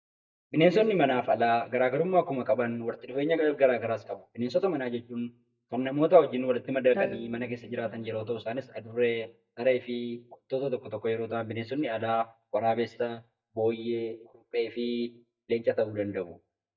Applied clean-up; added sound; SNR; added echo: neural mask model DeepFilterNet 3.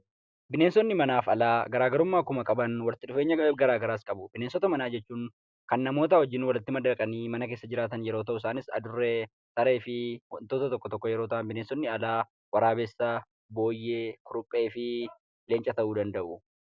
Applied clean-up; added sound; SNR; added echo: none; none; none; none.